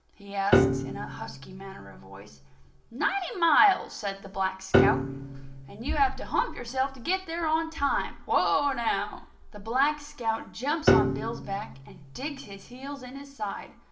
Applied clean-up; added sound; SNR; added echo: none; Piano; 0 dB; reverberation time 0.7 s.